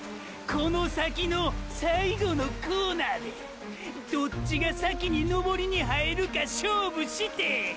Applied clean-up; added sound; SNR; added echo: none; none; none; none.